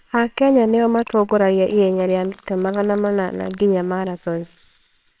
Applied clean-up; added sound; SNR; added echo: neural separator model SepFormer WHAMR!.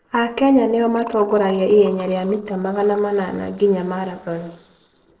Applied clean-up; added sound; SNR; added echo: neural separator model SepFormer DNS4.